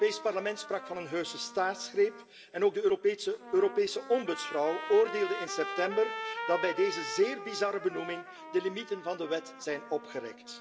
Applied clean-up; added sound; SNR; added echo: none; Trumpet; 11 dB; reverberation time 2.3 s.